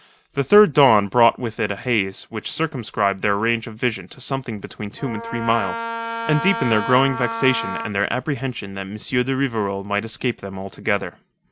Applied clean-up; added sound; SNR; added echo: none; Wind instrument, woodwind instrument; 7 dB; none.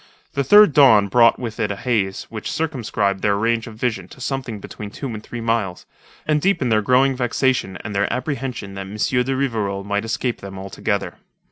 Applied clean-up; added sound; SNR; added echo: none; none; none; none.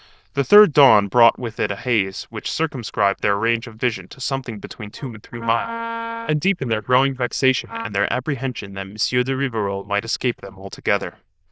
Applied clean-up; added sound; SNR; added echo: neural diffusion model UNIVERSE++.